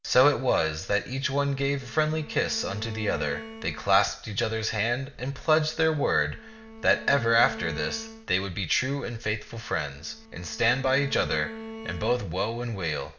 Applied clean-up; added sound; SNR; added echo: none; Bowed string instrument; 16 dB; none.